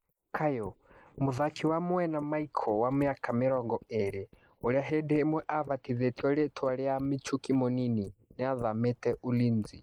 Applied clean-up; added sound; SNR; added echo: neural mask model Resemble Enhance denoiser.